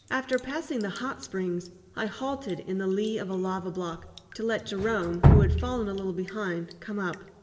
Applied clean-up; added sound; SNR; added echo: none; Drip; -1 dB; reverberation time 1.5 s.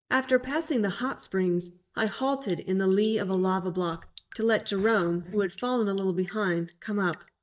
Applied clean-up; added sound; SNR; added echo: neural mask model DeepFilterNet 3.